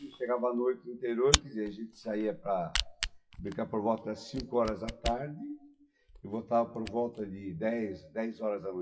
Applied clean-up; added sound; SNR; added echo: classical method WPE with log-MMSE.